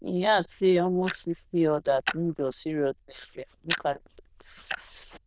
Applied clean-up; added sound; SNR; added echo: neural diffusion model UNIVERSE++.